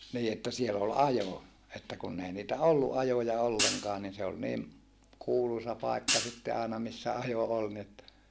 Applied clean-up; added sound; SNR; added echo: none; Hi-hat; -5 dB; none.